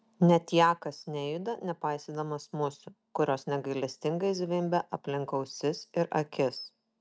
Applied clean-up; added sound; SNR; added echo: none; none; none; none.